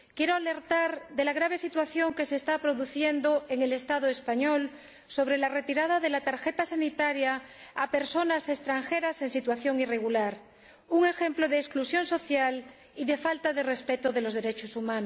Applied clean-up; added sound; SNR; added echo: none; none; none; none.